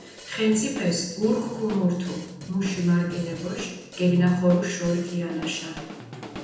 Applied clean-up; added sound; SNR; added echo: none; Drum / Drum kit; 15 dB; reverberation time 0.9 s.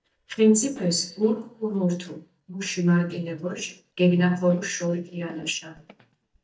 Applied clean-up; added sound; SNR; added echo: neural mask model DeepFilterNet 3.